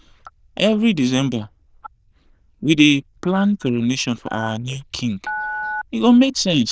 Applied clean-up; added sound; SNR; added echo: neural diffusion model UNIVERSE++.